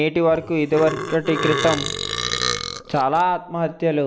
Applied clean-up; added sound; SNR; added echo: none; Burping, eructation; 6 dB; none.